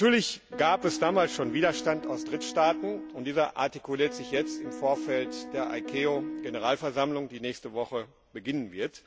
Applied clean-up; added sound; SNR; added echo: none; Piano; 8 dB; none.